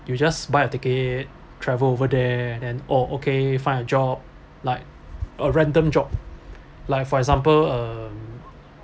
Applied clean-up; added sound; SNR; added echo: none; none; none; none.